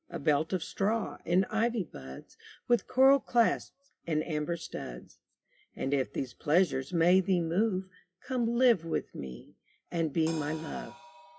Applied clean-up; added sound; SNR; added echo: classical method WPE with log-MMSE.